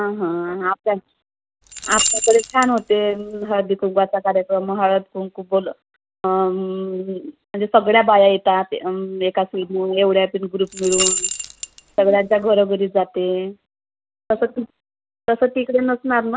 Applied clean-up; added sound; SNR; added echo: none; Rattle / Keys jangling; 5 dB; none.